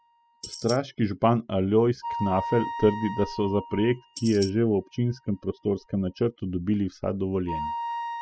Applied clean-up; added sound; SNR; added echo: classical method spectral subtraction.